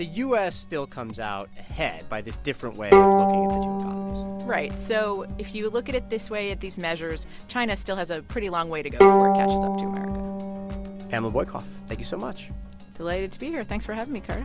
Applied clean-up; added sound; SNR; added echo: none; Bowed string instrument; -4 dB; none.